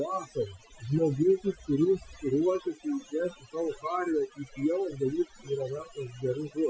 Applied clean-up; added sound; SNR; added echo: classical method Wiener filter.